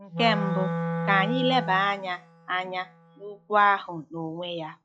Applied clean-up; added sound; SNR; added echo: classical method log-MMSE.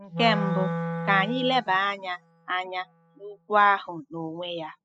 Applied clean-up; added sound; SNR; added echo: classical method spectral subtraction.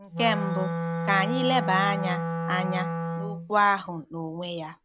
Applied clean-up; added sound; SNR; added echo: none; Wind instrument, woodwind instrument; 3 dB; none.